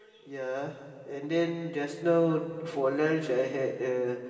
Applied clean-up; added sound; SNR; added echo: none; none; none; reverberation time 2.4 s.